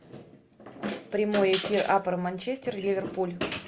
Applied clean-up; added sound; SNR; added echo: none; none; none; none.